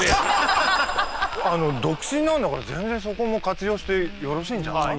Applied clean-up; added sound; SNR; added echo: none; Fire; 11 dB; none.